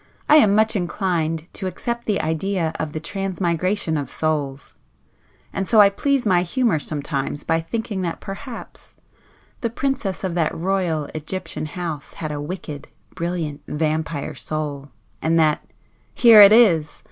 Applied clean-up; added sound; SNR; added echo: none; none; none; none.